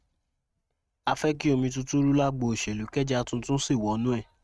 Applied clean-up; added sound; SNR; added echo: neural mask model RNNoise.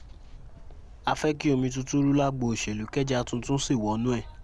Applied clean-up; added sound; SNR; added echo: none; Bird; 16 dB; none.